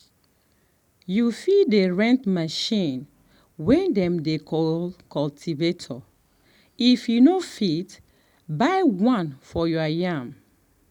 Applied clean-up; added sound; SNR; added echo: none; none; none; none.